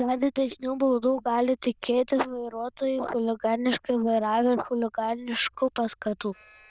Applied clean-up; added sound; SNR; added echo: neural diffusion model UNIVERSE++.